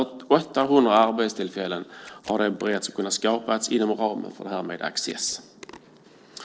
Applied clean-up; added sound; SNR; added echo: neural separator model SepFormer DNS4.